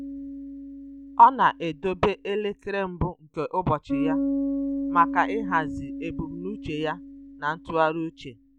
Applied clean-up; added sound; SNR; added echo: none; Bass guitar; 6 dB; none.